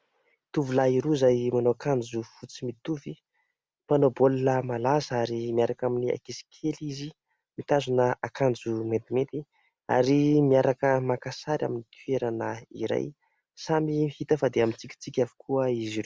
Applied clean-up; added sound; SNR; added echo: none; none; none; none.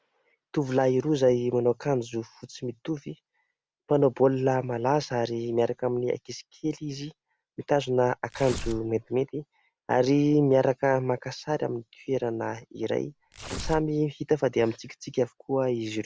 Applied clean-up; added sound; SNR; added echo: none; Tearing; 10 dB; none.